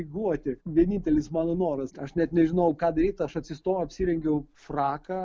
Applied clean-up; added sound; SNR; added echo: none; none; none; none.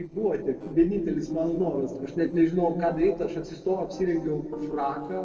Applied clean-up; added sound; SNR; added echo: neural separator model SepFormer DNS4.